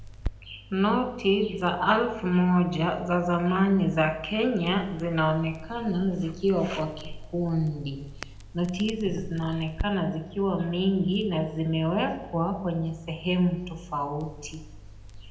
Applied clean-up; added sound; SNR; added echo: none; Crackle; 15 dB; reverberation time 0.7 s.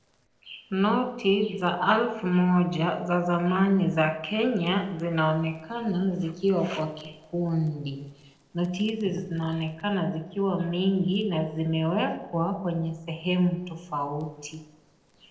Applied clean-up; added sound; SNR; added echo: neural separator model SepFormer DNS4.